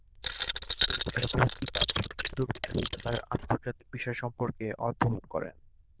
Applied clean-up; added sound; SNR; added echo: neural diffusion model UNIVERSE++.